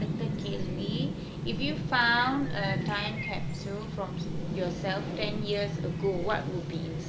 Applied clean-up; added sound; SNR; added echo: none; Chirp, tweet; 1 dB; none.